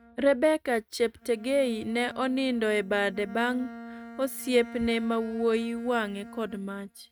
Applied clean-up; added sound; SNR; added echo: neural mask model RNNoise.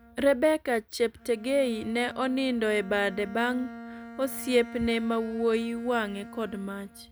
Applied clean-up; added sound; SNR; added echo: none; Bowed string instrument; 16 dB; none.